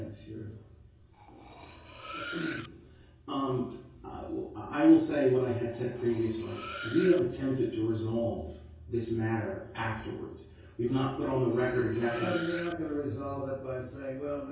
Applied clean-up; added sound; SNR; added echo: none; Cutlery, silverware; 13 dB; reverberation time 0.6 s.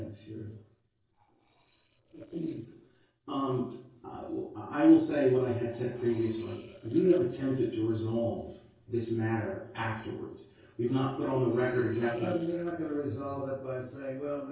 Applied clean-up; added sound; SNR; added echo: neural separator model SepFormer DNS4.